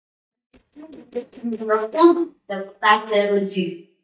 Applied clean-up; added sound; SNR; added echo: neural mask model DeepFilterNet 3.